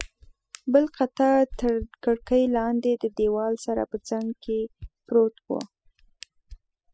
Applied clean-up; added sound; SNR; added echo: classical method spectral subtraction.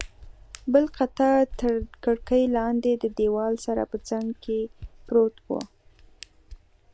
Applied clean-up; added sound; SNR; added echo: none; Hands; 18 dB; none.